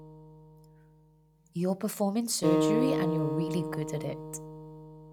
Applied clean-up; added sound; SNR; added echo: none; Acoustic guitar; -1 dB; none.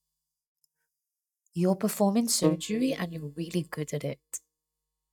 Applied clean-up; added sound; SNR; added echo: neural mask model DeepFilterNet 3.